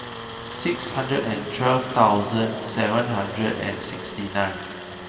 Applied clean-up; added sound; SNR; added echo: none; Tools; 9 dB; reverberation time 2.4 s.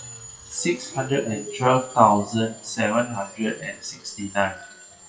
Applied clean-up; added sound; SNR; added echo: classical method WPE with log-MMSE.